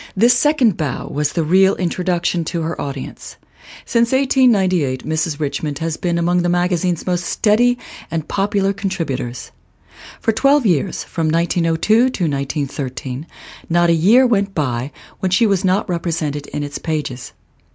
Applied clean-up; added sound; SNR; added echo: none; none; none; none.